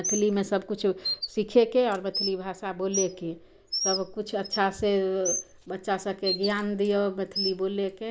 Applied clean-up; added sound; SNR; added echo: none; Bird; 8 dB; none.